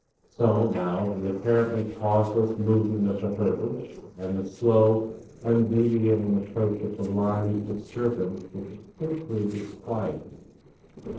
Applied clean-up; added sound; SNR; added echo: neural separator model SepFormer DNS4.